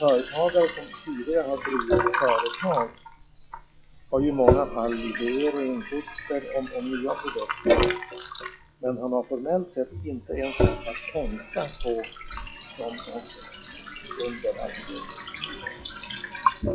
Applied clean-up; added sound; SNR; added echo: classical method log-MMSE.